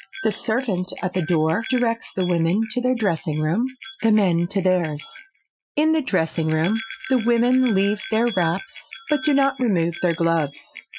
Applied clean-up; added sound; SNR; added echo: classical method Wiener filter.